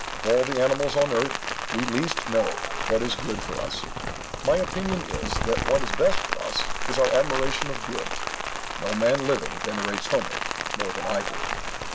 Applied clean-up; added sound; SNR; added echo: none; Rain; 2 dB; none.